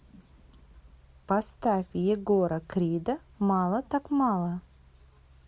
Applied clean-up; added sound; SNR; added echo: none; none; none; none.